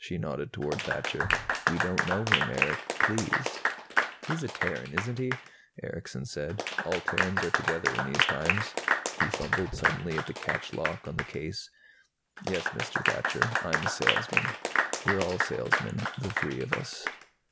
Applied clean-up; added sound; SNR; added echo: none; Applause / Clapping; -3 dB; none.